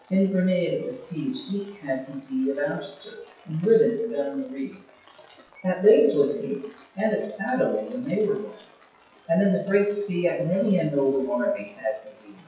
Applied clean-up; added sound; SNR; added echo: classical method WPE with log-MMSE.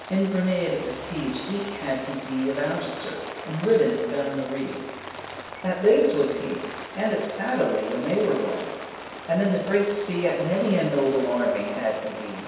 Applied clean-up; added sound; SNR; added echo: none; Rain; 12 dB; reverberation time 1.2 s.